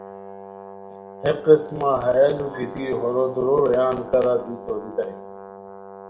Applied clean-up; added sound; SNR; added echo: none; Brass instrument; 16 dB; reverberation time 1.1 s.